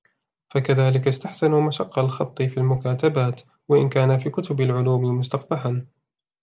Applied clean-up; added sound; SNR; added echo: none; none; none; none.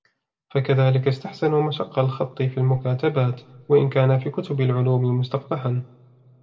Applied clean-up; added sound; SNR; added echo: none; none; none; reverberation time 0.7 s.